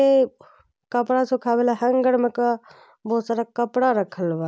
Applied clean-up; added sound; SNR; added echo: none; none; none; none.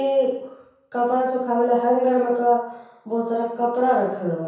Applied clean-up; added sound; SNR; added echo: none; none; none; reverberation time 0.7 s.